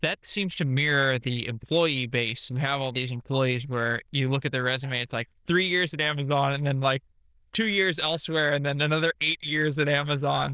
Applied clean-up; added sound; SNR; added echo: neural diffusion model UNIVERSE++.